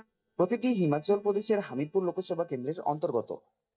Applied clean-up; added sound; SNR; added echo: neural mask model DeepFilterNet 3.